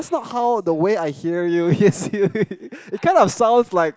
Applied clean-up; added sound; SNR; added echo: none; none; none; none.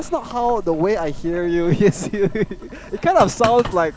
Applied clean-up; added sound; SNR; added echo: none; Boiling; 12 dB; none.